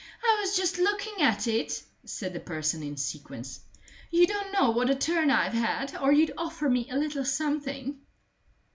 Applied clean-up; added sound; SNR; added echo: none; none; none; none.